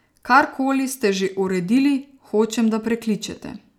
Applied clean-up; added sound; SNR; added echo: none; none; none; none.